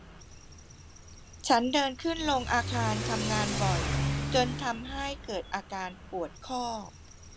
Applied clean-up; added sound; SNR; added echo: none; Accelerating, revving, vroom / Car; 3 dB; none.